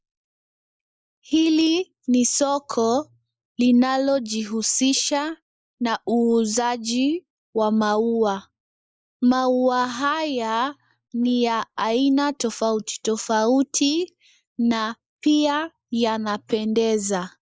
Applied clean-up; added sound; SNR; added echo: neural mask model Resemble Enhance denoiser.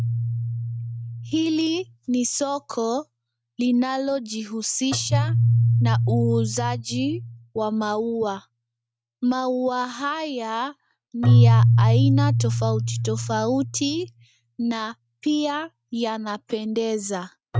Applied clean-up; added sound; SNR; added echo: neural mask model RNNoise.